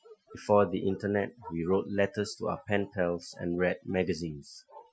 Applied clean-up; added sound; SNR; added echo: classical method Wiener filter.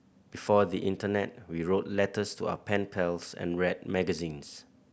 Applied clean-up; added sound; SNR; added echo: none; none; none; none.